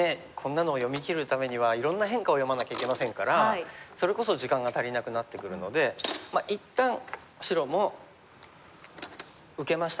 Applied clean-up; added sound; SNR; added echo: none; none; none; none.